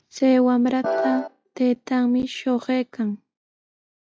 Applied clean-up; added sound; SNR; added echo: classical method log-MMSE.